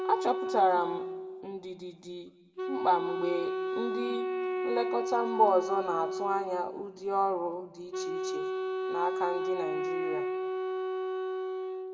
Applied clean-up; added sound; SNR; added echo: none; Wind instrument, woodwind instrument; 1 dB; reverberation time 1.0 s.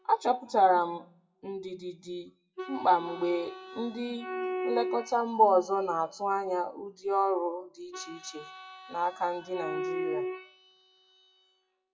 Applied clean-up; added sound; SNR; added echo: classical method WPE with log-MMSE.